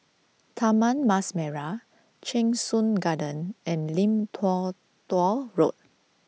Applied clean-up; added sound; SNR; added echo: none; none; none; none.